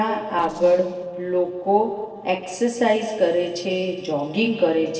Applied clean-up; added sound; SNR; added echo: neural separator model SepFormer DNS4.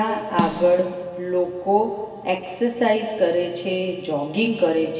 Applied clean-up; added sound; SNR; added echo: none; Snare drum; 10 dB; reverberation time 2.3 s.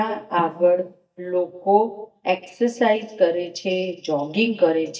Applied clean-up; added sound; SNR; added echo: neural mask model DeepFilterNet 3.